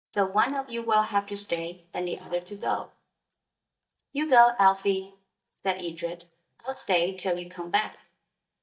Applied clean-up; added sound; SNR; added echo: neural mask model DeepFilterNet 3.